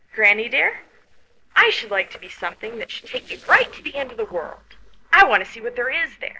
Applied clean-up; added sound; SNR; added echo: neural separator model SepFormer DNS4.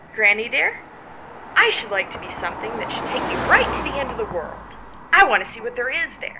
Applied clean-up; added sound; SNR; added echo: none; Car passing by; 9 dB; none.